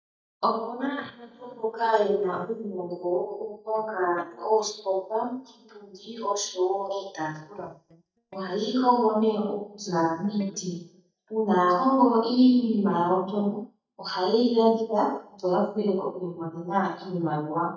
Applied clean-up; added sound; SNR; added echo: neural mask model DeepFilterNet 3.